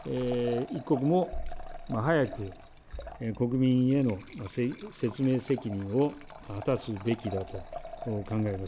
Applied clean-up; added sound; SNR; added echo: none; Liquid; 16 dB; none.